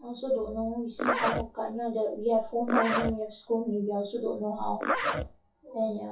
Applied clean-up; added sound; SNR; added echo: classical method WPE with log-MMSE.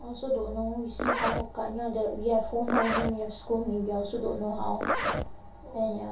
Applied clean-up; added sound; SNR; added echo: none; Zipper (clothing); 3 dB; reverberation time 0.3 s.